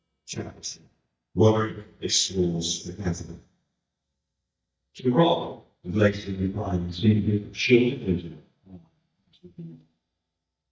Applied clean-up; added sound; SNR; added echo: neural mask model DeepFilterNet 3.